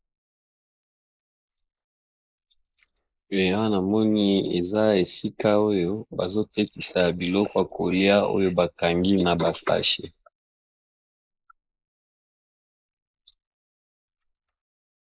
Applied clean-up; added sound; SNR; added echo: neural mask model Resemble Enhance denoiser.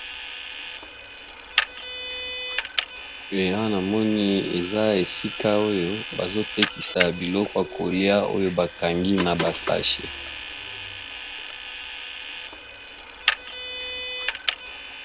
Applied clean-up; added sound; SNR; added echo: none; Vehicle; 5 dB; none.